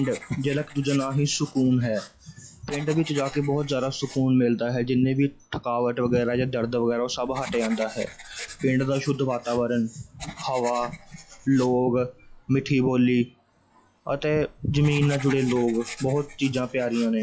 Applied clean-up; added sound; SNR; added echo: classical method log-MMSE.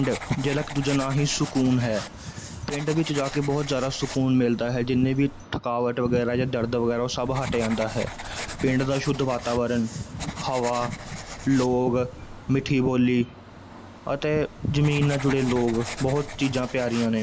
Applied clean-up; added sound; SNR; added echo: none; Writing; 14 dB; none.